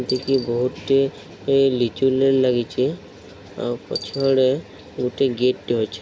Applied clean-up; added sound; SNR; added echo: none; Coin (dropping); 19 dB; none.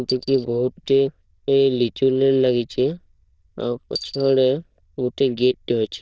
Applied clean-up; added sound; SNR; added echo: neural diffusion model UNIVERSE++.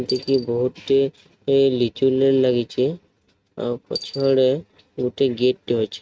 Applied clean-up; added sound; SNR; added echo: neural mask model RNNoise.